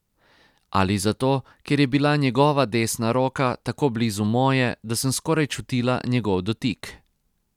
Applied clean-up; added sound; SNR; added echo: none; none; none; none.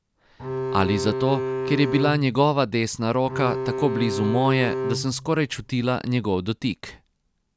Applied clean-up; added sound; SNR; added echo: none; Bowed string instrument; 5 dB; none.